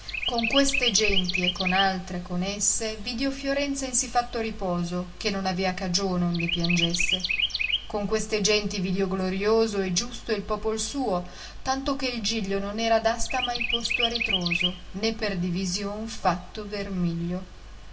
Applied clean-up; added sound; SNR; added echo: none; Chirp, tweet; 6 dB; reverberation time 0.2 s.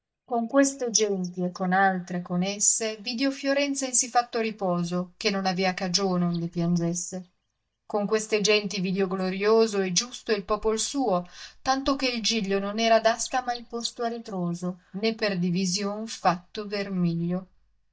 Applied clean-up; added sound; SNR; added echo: neural mask model DeepFilterNet 3.